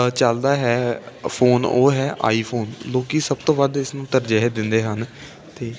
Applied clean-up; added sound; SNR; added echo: none; none; none; none.